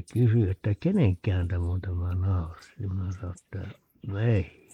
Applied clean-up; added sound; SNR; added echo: neural mask model Resemble Enhance denoiser.